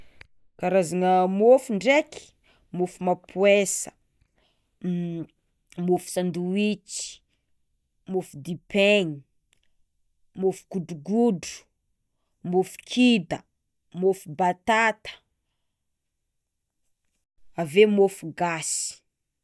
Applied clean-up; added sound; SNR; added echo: neural mask model DeepFilterNet 3.